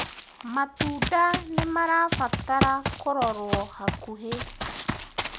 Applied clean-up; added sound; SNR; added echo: none; Run; 1 dB; none.